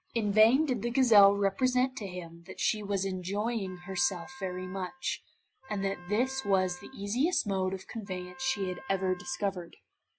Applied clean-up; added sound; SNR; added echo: classical method log-MMSE.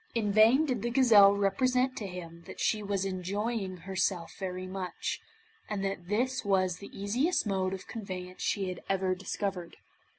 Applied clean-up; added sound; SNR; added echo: none; none; none; none.